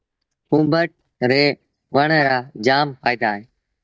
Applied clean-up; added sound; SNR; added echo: neural mask model DeepFilterNet 3.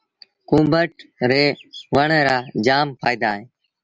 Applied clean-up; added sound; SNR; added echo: none; none; none; none.